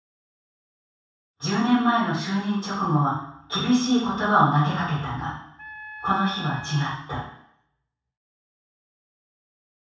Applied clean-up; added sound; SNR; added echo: none; Wind instrument, woodwind instrument; 15 dB; reverberation time 0.7 s.